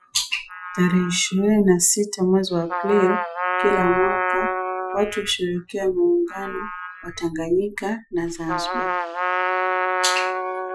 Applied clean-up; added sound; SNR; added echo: classical method Wiener filter.